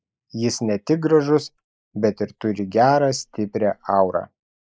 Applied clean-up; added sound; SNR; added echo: neural mask model Resemble Enhance denoiser.